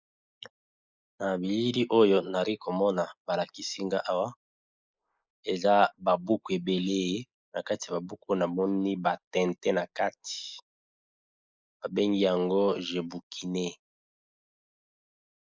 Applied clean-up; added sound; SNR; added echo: neural mask model Resemble Enhance denoiser.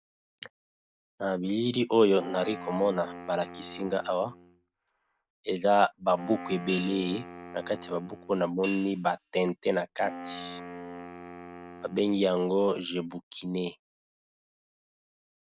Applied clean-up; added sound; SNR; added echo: none; Wind instrument, woodwind instrument + Hi-hat; 13 dB; none.